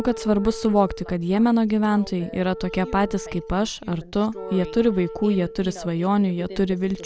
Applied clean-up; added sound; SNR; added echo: none; Wind instrument, woodwind instrument; 16 dB; none.